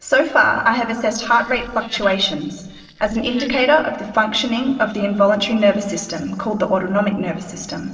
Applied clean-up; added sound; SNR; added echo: neural separator model SepFormer DNS4.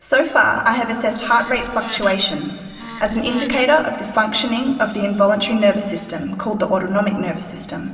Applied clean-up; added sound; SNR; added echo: none; Wood; 14 dB; reverberation time 2.2 s.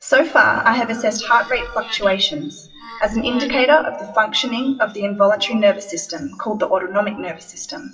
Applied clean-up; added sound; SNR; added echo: classical method WPE with log-MMSE.